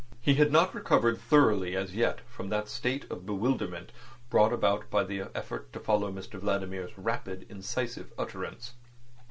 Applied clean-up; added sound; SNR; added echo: none; none; none; none.